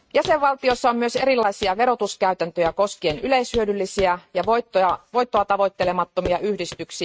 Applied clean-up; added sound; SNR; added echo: neural mask model RNNoise.